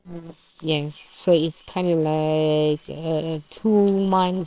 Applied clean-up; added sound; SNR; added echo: neural separator model SepFormer WHAMR!.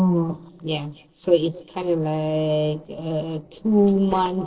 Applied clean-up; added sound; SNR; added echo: neural separator model SepFormer DNS4.